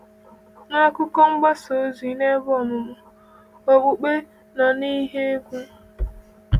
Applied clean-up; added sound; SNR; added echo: none; none; none; none.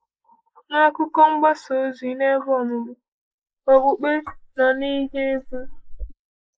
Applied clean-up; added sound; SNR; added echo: neural mask model Resemble Enhance denoiser.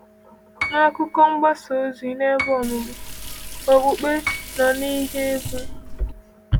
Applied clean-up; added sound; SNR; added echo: none; Piano + Liquid; 10 dB; none.